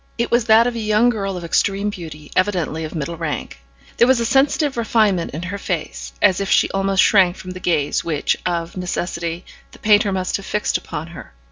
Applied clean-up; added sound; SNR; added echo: none; none; none; none.